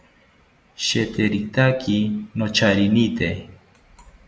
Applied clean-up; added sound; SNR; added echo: none; none; none; none.